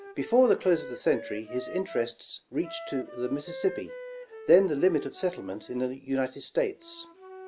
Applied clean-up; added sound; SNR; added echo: none; Wind instrument, woodwind instrument; 15 dB; none.